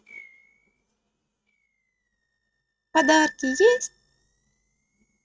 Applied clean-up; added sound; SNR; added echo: neural mask model RNNoise.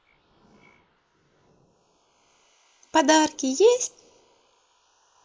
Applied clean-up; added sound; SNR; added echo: neural mask model Resemble Enhance denoiser.